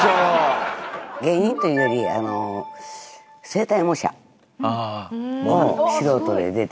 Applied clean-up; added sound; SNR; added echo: none; none; none; none.